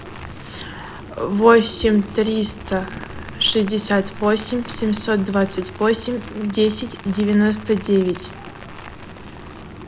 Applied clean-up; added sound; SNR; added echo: none; Rain; 17 dB; none.